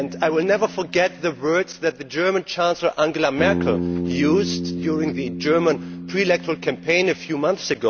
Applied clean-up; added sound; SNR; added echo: none; Bass guitar; 8 dB; none.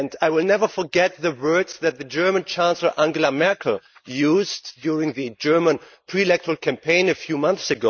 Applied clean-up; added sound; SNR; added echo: neural mask model Resemble Enhance denoiser.